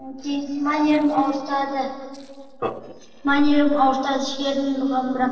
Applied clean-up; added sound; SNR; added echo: neural separator model SepFormer DNS4.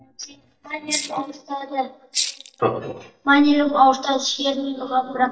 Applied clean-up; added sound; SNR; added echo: neural mask model DeepFilterNet 3.